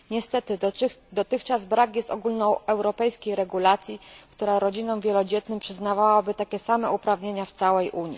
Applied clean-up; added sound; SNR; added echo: none; none; none; none.